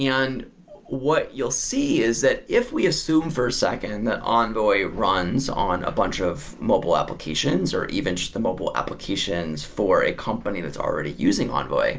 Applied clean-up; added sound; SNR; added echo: none; none; none; none.